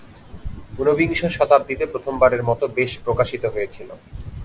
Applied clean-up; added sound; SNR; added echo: none; none; none; none.